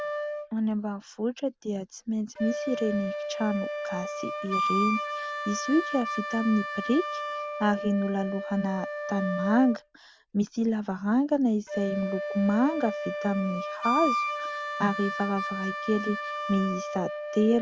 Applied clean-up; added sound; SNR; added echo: none; Wind instrument, woodwind instrument; 5 dB; none.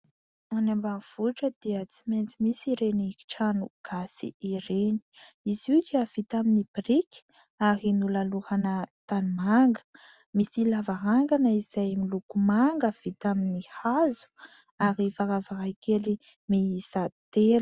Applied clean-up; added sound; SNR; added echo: none; none; none; none.